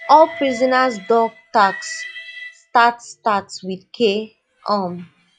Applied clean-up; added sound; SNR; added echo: classical method log-MMSE.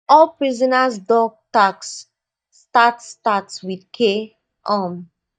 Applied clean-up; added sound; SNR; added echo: neural mask model DeepFilterNet 3.